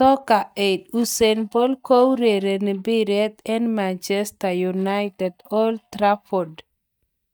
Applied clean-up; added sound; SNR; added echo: neural mask model DeepFilterNet 3.